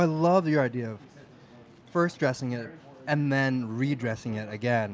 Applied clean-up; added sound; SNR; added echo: none; none; none; none.